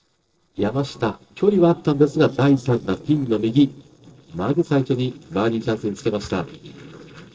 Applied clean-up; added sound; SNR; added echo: neural separator model SepFormer DNS4.